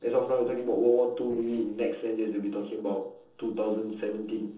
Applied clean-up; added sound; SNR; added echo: neural separator model SepFormer DNS4.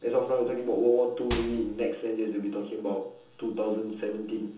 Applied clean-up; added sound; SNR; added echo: none; Microwave oven; 7 dB; reverberation time 1.2 s.